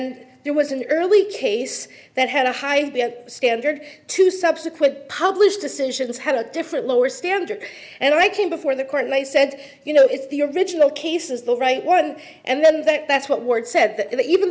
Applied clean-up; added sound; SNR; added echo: none; none; none; none.